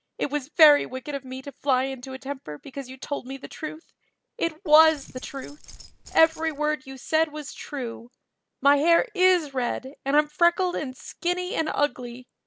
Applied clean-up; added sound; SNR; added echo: none; Keys jangling; 20 dB; none.